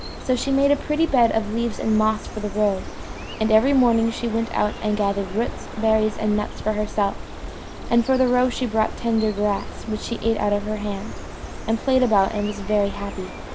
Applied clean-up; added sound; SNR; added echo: none; Bird; 10 dB; none.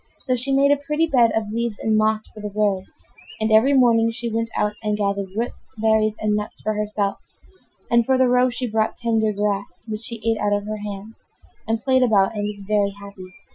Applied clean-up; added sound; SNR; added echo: classical method Wiener filter.